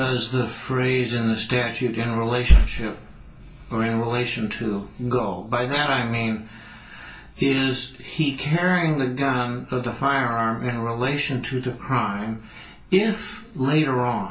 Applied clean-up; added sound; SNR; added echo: none; none; none; reverberation time 0.3 s.